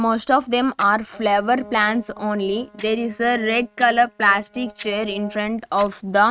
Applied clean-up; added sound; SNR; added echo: neural mask model RNNoise.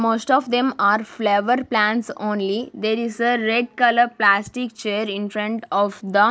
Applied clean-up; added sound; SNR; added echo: none; none; none; none.